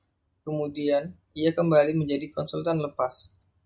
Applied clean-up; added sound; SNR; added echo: none; none; none; none.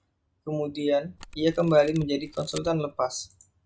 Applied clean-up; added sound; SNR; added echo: none; Camera; 19 dB; none.